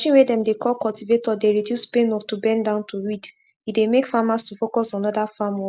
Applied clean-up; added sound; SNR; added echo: none; none; none; none.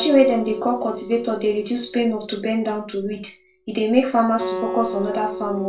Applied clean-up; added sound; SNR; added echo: none; Acoustic guitar; 11 dB; reverberation time 0.2 s.